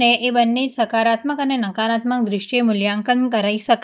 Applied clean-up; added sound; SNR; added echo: neural mask model DeepFilterNet 3.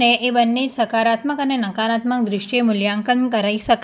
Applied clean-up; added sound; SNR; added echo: none; none; none; none.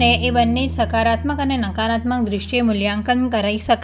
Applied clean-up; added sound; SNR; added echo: none; Bass guitar; 9 dB; none.